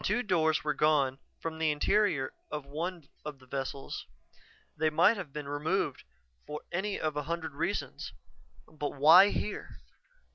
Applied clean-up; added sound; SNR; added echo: none; none; none; none.